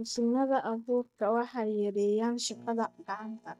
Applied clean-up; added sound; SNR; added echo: neural mask model DeepFilterNet 3.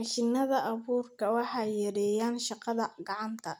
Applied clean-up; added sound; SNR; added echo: none; none; none; none.